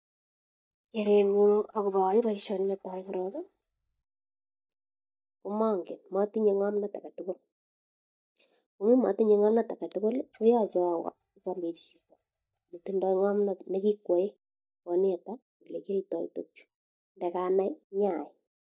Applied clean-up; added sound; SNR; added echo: neural mask model DeepFilterNet 3.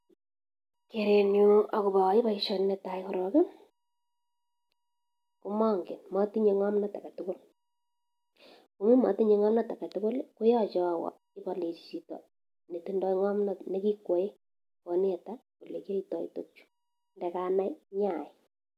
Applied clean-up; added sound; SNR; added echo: none; none; none; none.